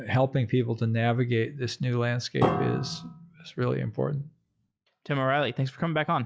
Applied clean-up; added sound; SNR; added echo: classical method log-MMSE.